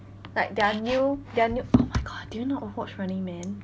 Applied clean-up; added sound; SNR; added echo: none; none; none; none.